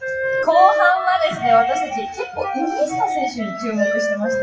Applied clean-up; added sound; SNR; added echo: classical method WPE with log-MMSE.